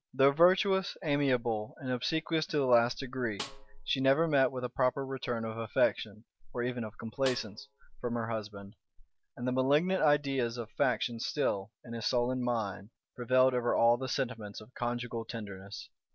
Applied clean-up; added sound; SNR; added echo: none; Snare drum; 16 dB; none.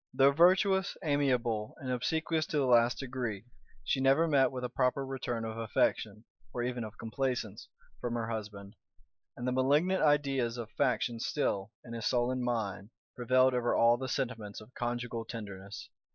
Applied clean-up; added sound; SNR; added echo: neural mask model Resemble Enhance denoiser.